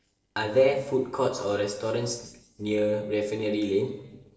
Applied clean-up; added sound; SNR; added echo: neural separator model SepFormer DNS4.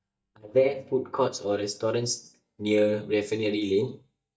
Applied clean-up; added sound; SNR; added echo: neural mask model DeepFilterNet 3.